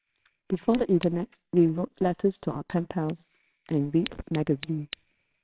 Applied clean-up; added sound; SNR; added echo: neural separator model SepFormer WHAMR!.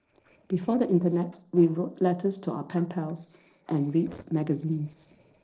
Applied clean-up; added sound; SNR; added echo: neural separator model SepFormer DNS4.